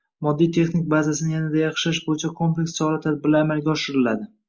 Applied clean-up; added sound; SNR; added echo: none; none; none; none.